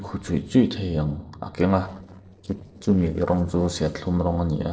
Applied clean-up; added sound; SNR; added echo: neural separator model SepFormer DNS4.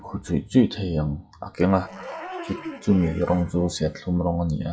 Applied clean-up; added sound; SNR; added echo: classical method WPE with log-MMSE.